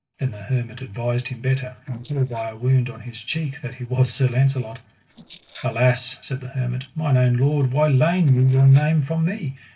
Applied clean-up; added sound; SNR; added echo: neural separator model SepFormer DNS4.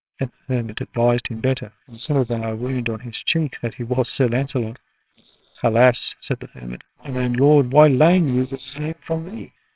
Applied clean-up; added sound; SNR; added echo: neural separator model SepFormer WHAMR!.